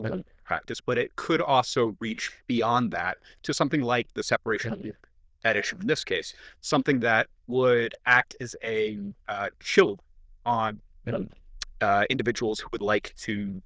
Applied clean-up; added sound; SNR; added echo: neural diffusion model UNIVERSE++.